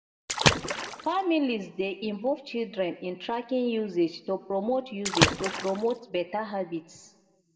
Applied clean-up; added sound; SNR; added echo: none; Water / Splash, splatter; 0 dB; reverberation time 1.2 s.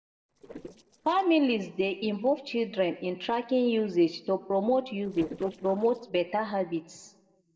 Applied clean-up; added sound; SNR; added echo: neural separator model SepFormer DNS4.